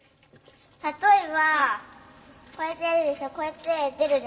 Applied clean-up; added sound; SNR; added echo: none; none; none; reverberation time 2.8 s.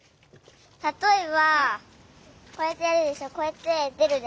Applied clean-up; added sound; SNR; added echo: none; none; none; none.